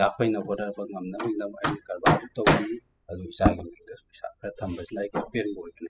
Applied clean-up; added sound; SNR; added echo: classical method spectral subtraction.